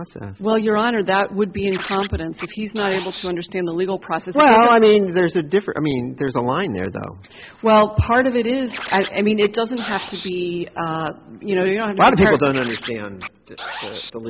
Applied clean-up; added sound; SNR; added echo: none; Scratching (performance technique); 14 dB; none.